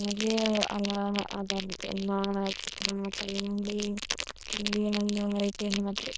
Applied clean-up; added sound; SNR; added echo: neural diffusion model UNIVERSE++.